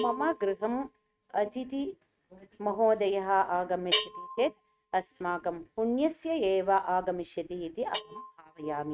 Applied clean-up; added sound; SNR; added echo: neural mask model RNNoise.